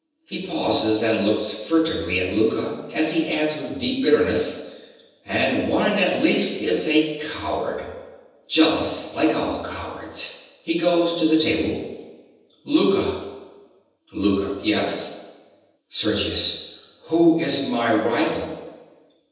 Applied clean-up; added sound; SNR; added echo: none; none; none; reverberation time 1.1 s.